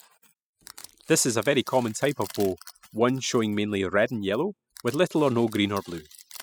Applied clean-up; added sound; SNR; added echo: classical method spectral subtraction.